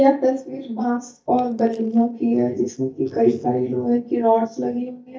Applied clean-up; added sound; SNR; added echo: neural mask model DeepFilterNet 3.